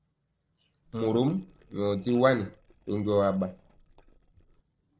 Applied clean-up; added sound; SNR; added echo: neural separator model SepFormer DNS4.